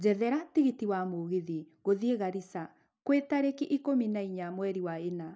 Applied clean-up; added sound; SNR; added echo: none; none; none; none.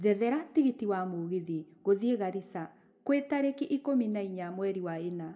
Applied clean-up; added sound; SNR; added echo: none; none; none; reverberation time 1.1 s.